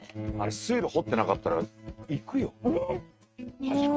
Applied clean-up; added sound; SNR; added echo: neural mask model RNNoise.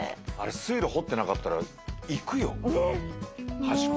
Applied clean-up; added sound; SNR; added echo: none; none; none; none.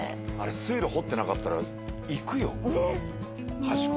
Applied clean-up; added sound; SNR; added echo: none; Bowed string instrument; 8 dB; none.